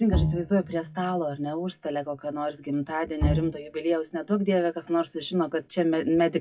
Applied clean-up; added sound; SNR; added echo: classical method WPE with log-MMSE.